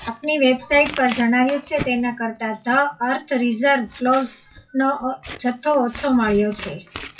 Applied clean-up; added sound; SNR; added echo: classical method WPE with log-MMSE.